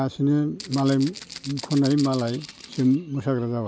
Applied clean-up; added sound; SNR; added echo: none; Rattle (instrument); 16 dB; none.